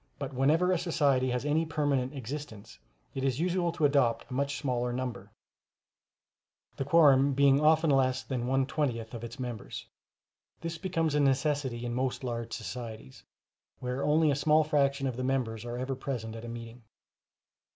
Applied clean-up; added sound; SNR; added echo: none; none; none; none.